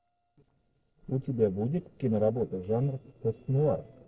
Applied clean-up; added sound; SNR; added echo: neural separator model SepFormer DNS4.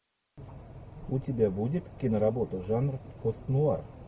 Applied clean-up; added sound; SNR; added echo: none; none; none; none.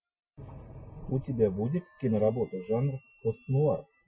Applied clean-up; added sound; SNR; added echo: classical method Wiener filter.